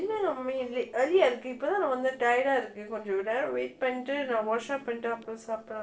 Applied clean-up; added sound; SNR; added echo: neural separator model SepFormer DNS4.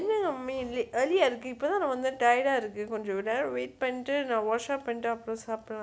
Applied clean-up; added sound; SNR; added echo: none; none; none; none.